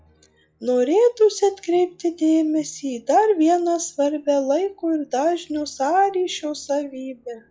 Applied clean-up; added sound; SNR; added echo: classical method log-MMSE.